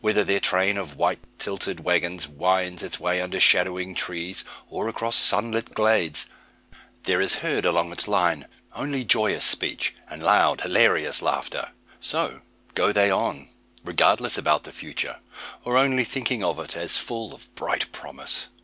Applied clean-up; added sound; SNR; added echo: none; none; none; none.